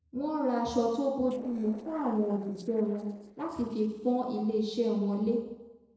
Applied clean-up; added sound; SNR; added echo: neural separator model SepFormer DNS4.